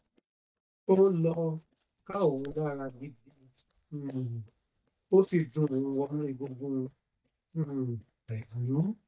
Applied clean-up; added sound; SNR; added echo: neural mask model DeepFilterNet 3.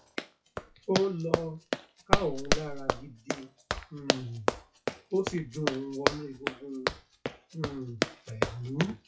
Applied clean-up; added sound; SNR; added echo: classical method WPE with log-MMSE.